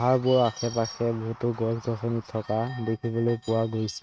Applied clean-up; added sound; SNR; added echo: neural mask model RNNoise.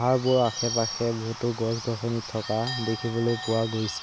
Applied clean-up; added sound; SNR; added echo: none; Bird / Bell; 10 dB; none.